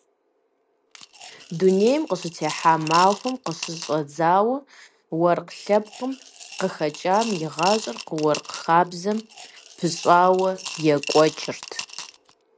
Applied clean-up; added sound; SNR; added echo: none; Coin (dropping) / Glass; 14 dB; none.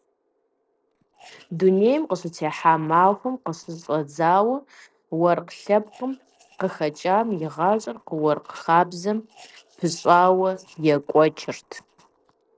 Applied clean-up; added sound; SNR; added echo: neural separator model SepFormer DNS4.